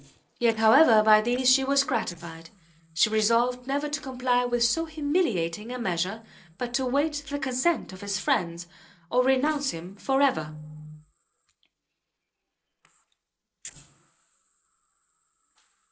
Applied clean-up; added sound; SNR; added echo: neural separator model SepFormer DNS4.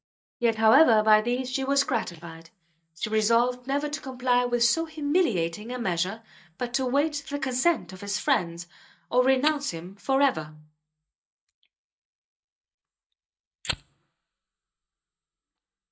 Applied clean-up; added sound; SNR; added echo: neural mask model DeepFilterNet 3.